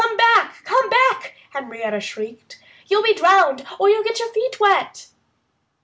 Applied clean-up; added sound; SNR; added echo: none; none; none; none.